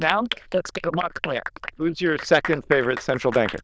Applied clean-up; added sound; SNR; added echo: neural diffusion model UNIVERSE++.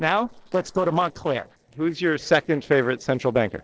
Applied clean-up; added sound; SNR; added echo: neural separator model SepFormer DNS4.